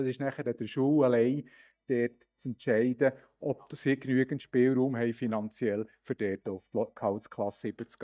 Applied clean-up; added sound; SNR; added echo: neural mask model DeepFilterNet 3.